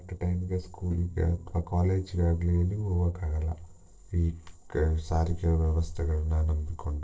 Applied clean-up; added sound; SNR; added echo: neural separator model SepFormer DNS4.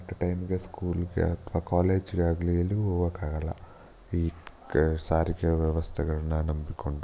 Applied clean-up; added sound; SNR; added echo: none; none; none; none.